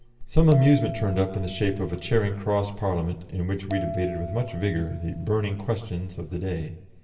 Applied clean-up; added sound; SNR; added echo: none; Bell; 14 dB; reverberation time 0.7 s.